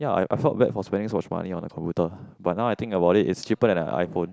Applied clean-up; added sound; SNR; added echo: none; none; none; none.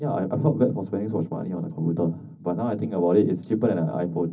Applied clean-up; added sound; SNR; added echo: none; none; none; reverberation time 0.4 s.